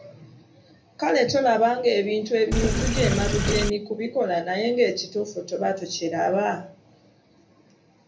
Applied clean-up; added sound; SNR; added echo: none; Sink (filling or washing); -2 dB; reverberation time 0.3 s.